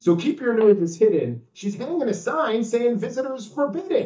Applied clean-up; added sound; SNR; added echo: neural mask model DeepFilterNet 3.